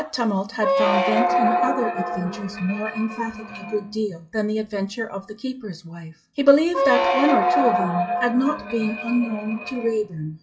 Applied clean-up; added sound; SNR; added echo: classical method WPE with log-MMSE.